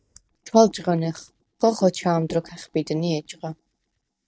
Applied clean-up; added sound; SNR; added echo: neural mask model DeepFilterNet 3.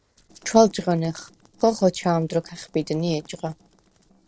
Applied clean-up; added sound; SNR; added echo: neural separator model SepFormer DNS4.